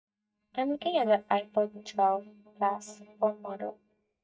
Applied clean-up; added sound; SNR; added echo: neural mask model DeepFilterNet 3.